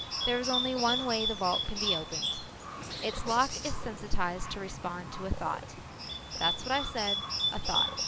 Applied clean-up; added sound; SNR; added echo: none; Bird; 2 dB; none.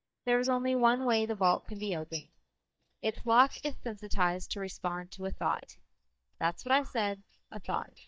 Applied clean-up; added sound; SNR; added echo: neural mask model DeepFilterNet 3.